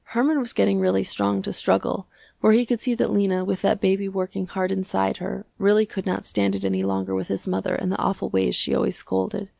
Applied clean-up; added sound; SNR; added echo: none; none; none; none.